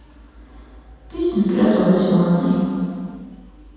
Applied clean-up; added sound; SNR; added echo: none; none; none; reverberation time 2.1 s.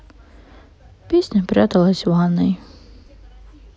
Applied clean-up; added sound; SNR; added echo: none; none; none; none.